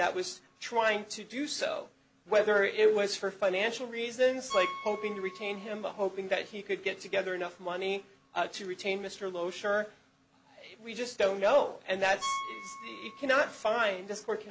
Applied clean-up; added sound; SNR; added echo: none; Piano; 15 dB; none.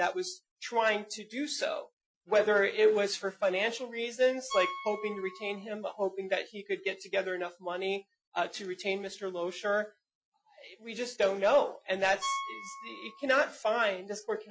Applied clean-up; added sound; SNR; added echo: classical method Wiener filter.